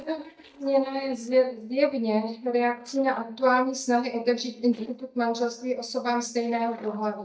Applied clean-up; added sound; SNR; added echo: neural mask model DeepFilterNet 3.